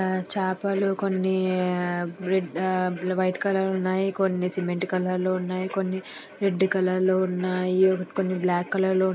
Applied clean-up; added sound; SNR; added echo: none; none; none; none.